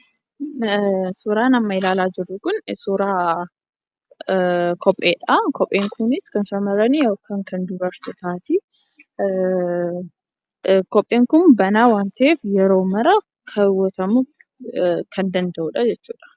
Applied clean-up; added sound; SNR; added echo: none; none; none; none.